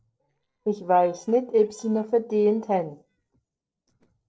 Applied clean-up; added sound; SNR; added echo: neural separator model SepFormer DNS4.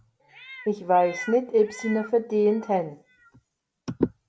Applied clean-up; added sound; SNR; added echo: none; Meow; 17 dB; none.